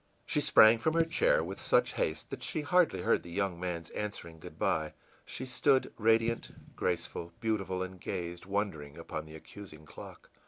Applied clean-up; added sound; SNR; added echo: none; Fireworks / Boom; 18 dB; none.